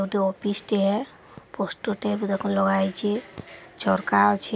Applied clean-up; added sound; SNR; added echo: none; none; none; none.